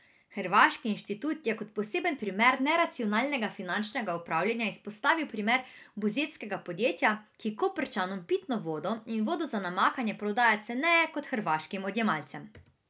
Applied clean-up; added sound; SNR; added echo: none; none; none; none.